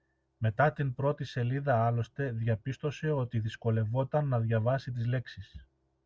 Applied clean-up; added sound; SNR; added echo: none; none; none; none.